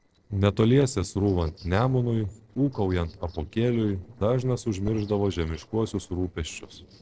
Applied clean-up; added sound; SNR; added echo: neural separator model SepFormer DNS4.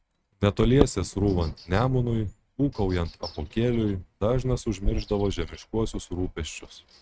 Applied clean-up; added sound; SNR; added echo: neural mask model RNNoise.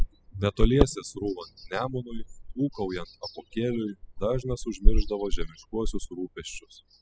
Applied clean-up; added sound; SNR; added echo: classical method spectral subtraction.